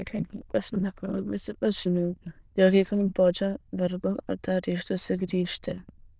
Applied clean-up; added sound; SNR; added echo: neural diffusion model UNIVERSE++.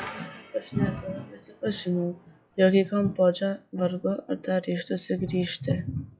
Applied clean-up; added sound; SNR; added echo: classical method log-MMSE.